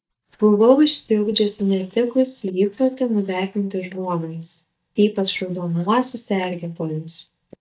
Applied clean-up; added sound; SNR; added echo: neural mask model DeepFilterNet 3.